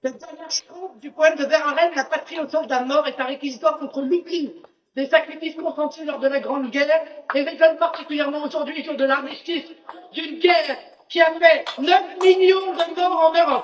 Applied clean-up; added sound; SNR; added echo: neural mask model DeepFilterNet 3.